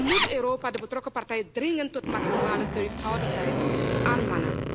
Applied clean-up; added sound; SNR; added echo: none; Zipper (clothing); -2 dB; none.